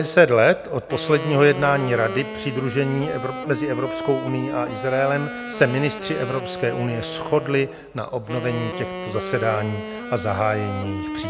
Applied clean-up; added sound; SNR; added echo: none; Wind instrument, woodwind instrument; 9 dB; none.